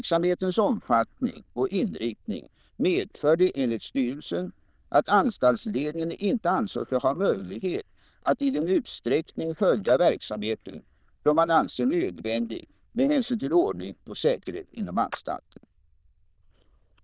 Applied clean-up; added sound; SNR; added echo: neural diffusion model UNIVERSE++.